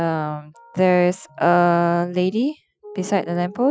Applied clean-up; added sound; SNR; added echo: classical method Wiener filter.